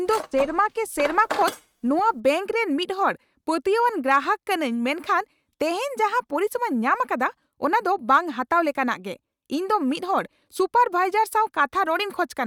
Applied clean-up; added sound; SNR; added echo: neural mask model RNNoise.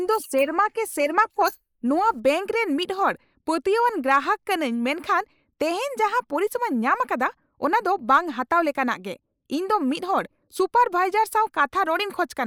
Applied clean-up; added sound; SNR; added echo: neural mask model Resemble Enhance denoiser.